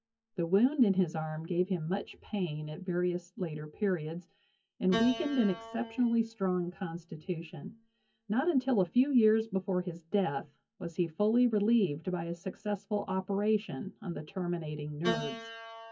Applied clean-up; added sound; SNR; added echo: classical method WPE with log-MMSE.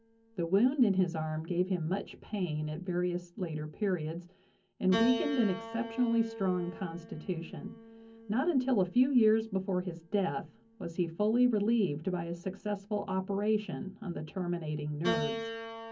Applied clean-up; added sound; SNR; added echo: none; Piano; 12 dB; reverberation time 0.3 s.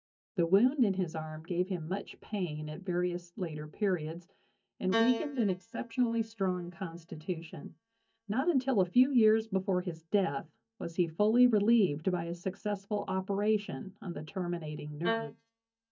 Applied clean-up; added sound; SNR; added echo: neural mask model DeepFilterNet 3.